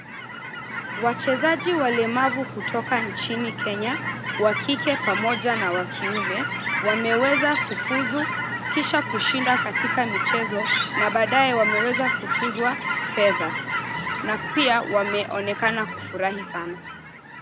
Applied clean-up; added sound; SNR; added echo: none; Chirp, tweet / Fowl; 2 dB; none.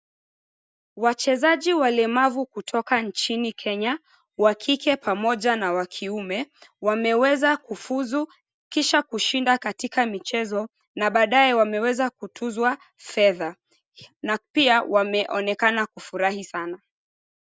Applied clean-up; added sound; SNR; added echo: none; none; none; none.